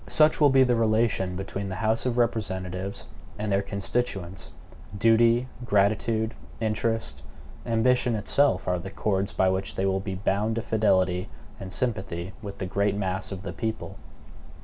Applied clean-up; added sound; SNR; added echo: none; none; none; none.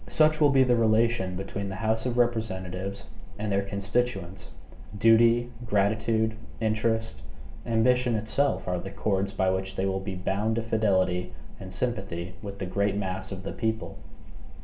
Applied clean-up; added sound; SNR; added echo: none; none; none; reverberation time 0.5 s.